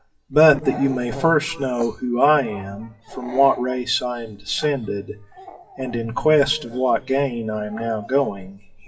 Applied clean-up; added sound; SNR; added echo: classical method WPE with log-MMSE.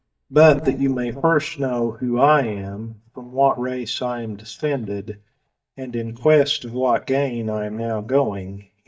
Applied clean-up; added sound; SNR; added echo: neural mask model DeepFilterNet 3.